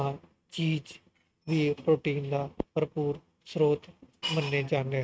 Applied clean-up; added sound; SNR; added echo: neural mask model RNNoise.